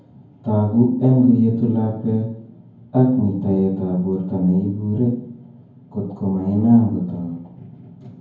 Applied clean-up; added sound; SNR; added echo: none; none; none; reverberation time 0.9 s.